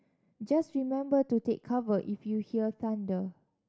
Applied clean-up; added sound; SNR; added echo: none; none; none; none.